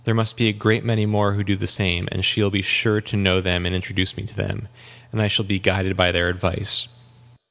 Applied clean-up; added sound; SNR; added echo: none; none; none; none.